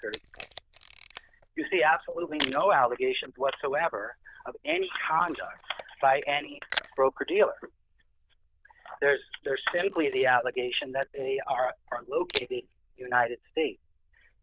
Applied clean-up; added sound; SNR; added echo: neural diffusion model UNIVERSE++.